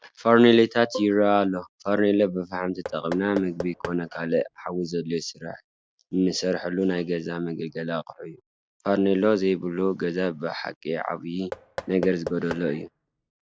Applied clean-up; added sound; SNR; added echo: none; Bowed string instrument + Knock / Wood; 13 dB; none.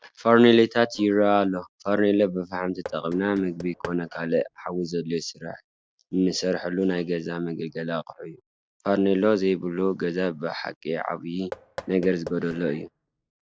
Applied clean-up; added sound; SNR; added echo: neural separator model SepFormer DNS4.